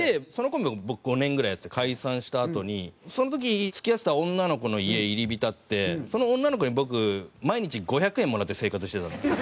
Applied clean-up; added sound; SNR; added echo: none; none; none; none.